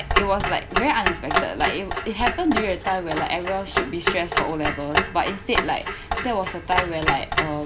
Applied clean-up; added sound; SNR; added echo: none; Clock; 0 dB; none.